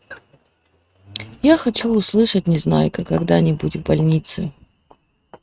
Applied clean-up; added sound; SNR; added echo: neural mask model RNNoise.